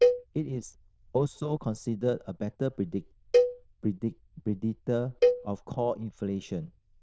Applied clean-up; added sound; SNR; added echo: neural diffusion model UNIVERSE++.